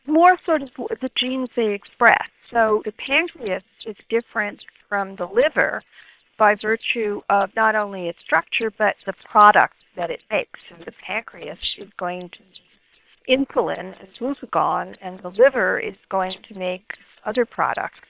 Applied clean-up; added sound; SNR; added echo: neural separator model SepFormer WHAM!.